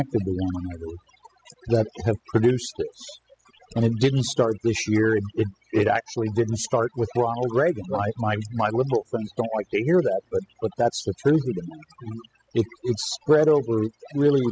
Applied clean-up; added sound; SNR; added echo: classical method spectral subtraction.